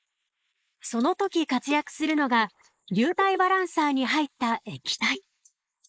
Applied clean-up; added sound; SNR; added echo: neural mask model Resemble Enhance denoiser.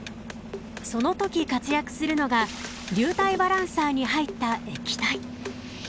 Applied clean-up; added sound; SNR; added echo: none; none; none; none.